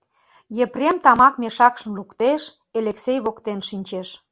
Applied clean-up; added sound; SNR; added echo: none; none; none; none.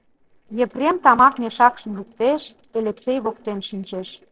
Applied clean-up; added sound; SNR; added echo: neural separator model SepFormer DNS4.